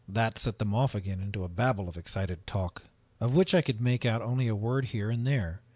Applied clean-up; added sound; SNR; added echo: none; none; none; none.